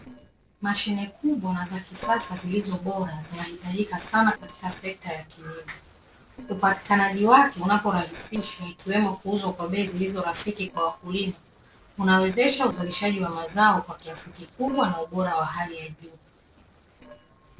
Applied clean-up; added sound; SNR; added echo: neural separator model SepFormer DNS4.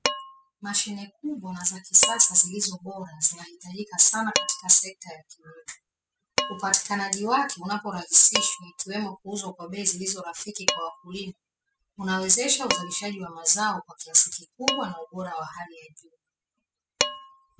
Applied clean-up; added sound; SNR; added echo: classical method spectral subtraction.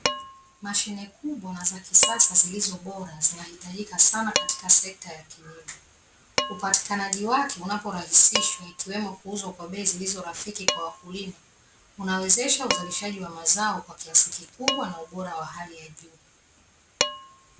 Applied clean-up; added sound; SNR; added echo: none; Dishes, pots, and pans; 9 dB; none.